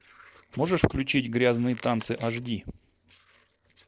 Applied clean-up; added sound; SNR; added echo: neural separator model SepFormer DNS4.